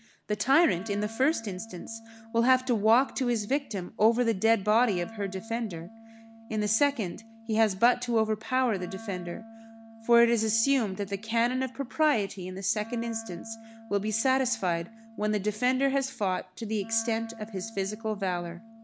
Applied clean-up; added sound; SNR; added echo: none; Wind instrument, woodwind instrument; 19 dB; none.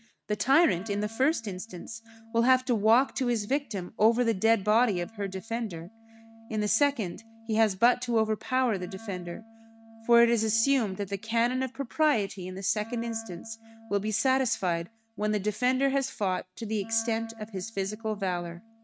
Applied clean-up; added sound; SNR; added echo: neural mask model RNNoise.